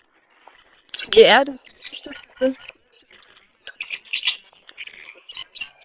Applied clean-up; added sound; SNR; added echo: neural separator model SepFormer WHAM!.